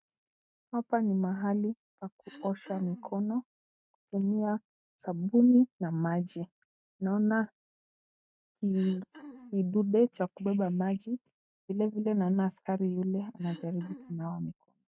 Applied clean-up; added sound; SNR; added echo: neural mask model RNNoise.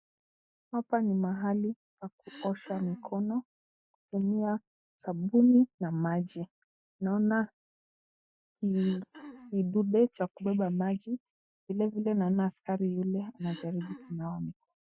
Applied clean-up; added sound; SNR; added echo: classical method Wiener filter.